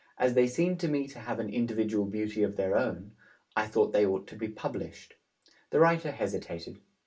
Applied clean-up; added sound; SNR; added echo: none; none; none; reverberation time 0.2 s.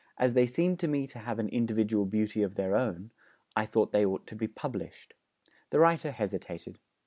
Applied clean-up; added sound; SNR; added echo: none; none; none; none.